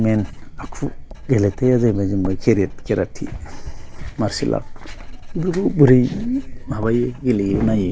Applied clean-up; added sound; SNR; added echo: none; Writing; 10 dB; none.